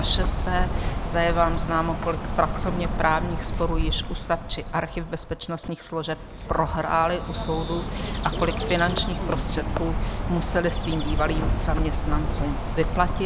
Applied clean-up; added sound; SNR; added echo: none; Bird; 0 dB; none.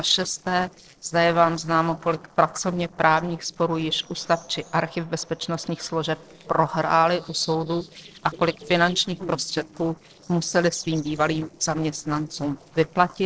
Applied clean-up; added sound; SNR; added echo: neural separator model SepFormer DNS4.